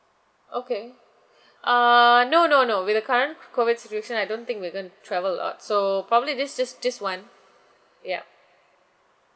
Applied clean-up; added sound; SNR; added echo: none; none; none; none.